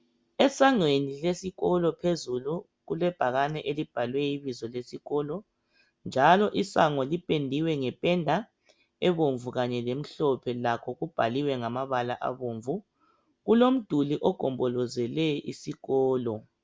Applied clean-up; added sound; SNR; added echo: none; none; none; none.